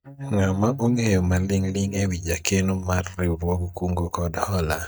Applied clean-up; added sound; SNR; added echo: neural mask model DeepFilterNet 3.